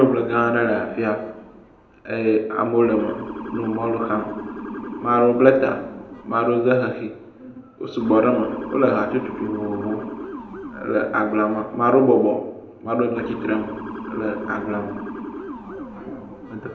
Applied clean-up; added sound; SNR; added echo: none; Motor vehicle (road) / Siren; 12 dB; reverberation time 0.7 s.